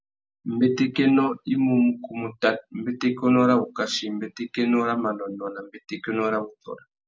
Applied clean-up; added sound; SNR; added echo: none; none; none; none.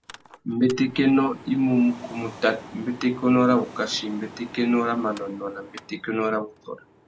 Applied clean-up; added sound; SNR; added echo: none; Mechanical fan; 19 dB; none.